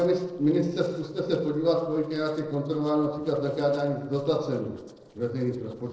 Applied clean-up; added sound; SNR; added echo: neural separator model SepFormer DNS4.